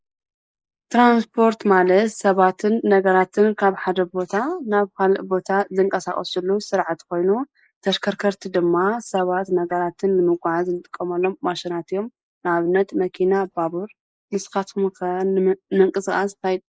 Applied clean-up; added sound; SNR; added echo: neural mask model Resemble Enhance denoiser.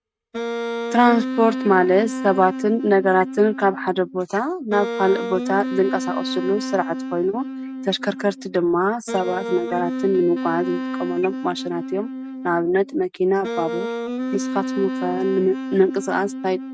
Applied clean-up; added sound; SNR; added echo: neural mask model RNNoise.